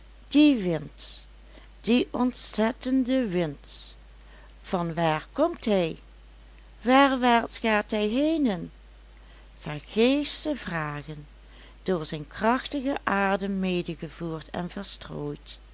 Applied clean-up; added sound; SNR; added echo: none; none; none; none.